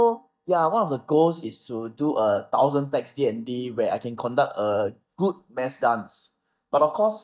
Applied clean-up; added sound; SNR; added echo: neural mask model DeepFilterNet 3.